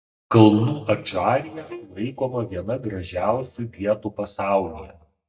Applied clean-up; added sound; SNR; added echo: neural mask model DeepFilterNet 3.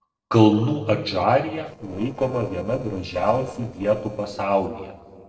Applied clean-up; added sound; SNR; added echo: neural separator model SepFormer DNS4.